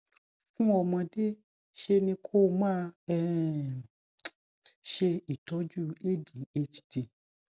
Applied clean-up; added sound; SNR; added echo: none; none; none; none.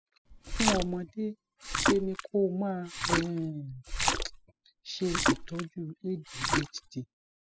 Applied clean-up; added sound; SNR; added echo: classical method spectral subtraction.